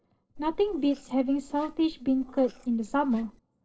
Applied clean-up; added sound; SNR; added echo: neural separator model SepFormer DNS4.